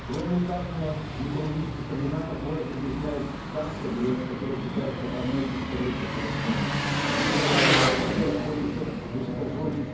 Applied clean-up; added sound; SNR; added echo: none; Engine; -2 dB; reverberation time 0.9 s.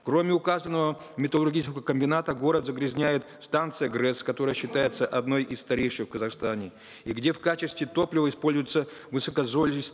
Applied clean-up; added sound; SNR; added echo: none; none; none; none.